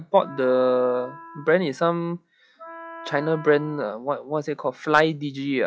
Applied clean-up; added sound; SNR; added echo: classical method log-MMSE.